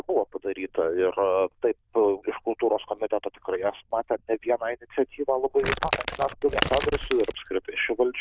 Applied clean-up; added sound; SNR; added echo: neural diffusion model UNIVERSE++.